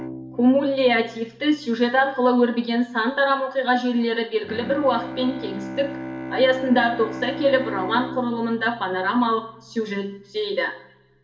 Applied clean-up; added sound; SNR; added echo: none; Bowed string instrument; 14 dB; reverberation time 0.7 s.